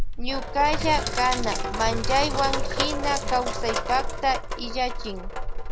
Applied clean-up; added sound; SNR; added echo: none; Sink (filling or washing); 0 dB; none.